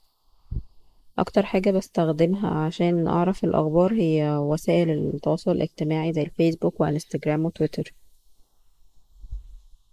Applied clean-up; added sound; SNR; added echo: neural mask model Resemble Enhance denoiser.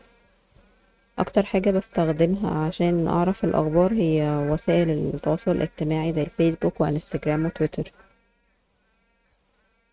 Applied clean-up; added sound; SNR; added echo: neural mask model RNNoise.